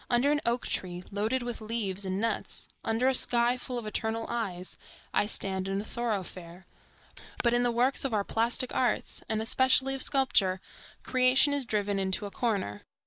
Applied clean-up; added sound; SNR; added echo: neural mask model Resemble Enhance denoiser.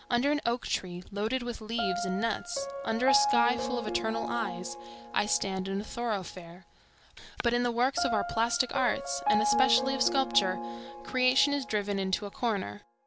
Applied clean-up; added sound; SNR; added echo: none; Piano; 5 dB; none.